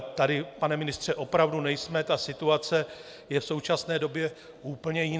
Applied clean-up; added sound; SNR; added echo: none; none; none; none.